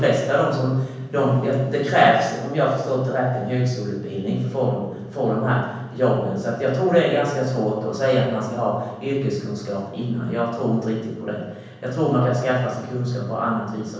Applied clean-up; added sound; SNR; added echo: none; none; none; reverberation time 1.1 s.